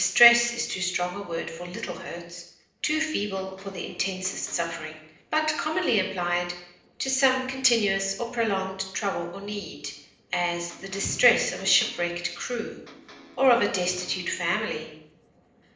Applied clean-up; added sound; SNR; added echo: neural separator model SepFormer DNS4.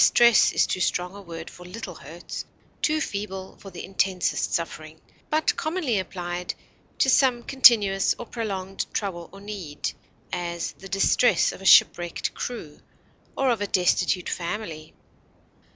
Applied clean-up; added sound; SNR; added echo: none; none; none; none.